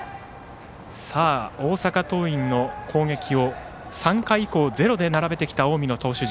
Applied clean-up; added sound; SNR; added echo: none; none; none; none.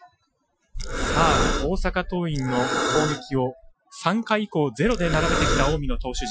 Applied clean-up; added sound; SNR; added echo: classical method Wiener filter.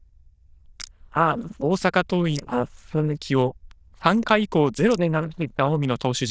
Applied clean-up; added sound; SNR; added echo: neural diffusion model UNIVERSE++.